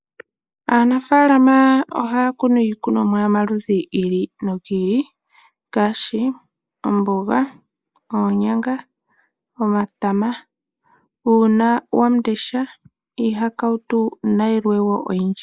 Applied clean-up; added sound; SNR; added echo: neural mask model Resemble Enhance denoiser.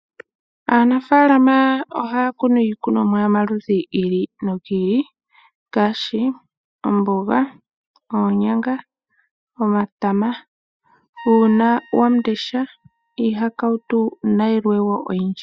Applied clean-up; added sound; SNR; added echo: classical method spectral subtraction.